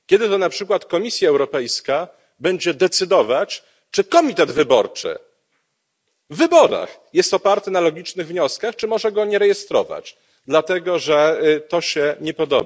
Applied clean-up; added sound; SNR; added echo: none; none; none; none.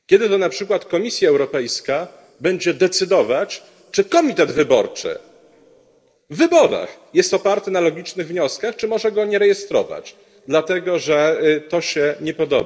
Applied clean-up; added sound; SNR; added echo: none; none; none; reverberation time 1.3 s.